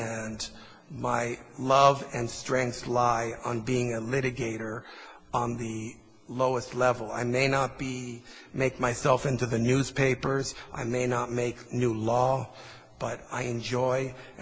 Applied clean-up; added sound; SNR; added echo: none; none; none; none.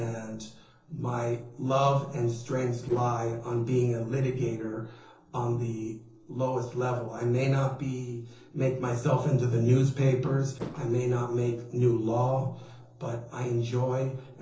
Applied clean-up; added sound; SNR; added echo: neural separator model SepFormer DNS4.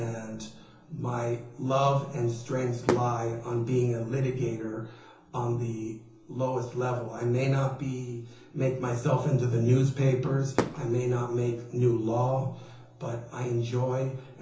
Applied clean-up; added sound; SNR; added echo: none; Fireworks; 11 dB; reverberation time 0.7 s.